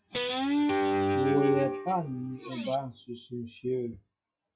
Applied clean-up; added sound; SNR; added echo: classical method log-MMSE.